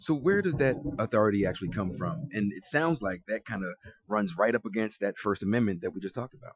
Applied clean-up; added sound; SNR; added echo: classical method Wiener filter.